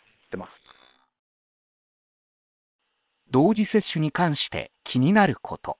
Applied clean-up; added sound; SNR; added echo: neural separator model SepFormer WHAM!.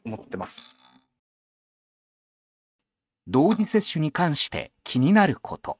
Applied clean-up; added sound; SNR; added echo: neural mask model RNNoise.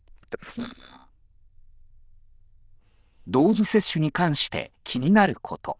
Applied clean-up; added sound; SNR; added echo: neural diffusion model UNIVERSE++.